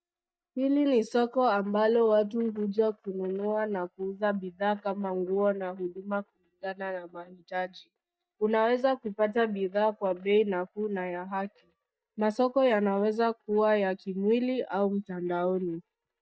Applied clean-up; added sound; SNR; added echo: neural mask model DeepFilterNet 3.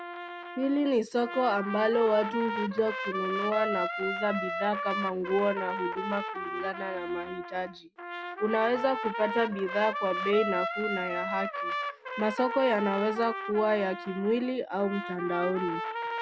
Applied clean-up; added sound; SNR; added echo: none; Trumpet; 5 dB; none.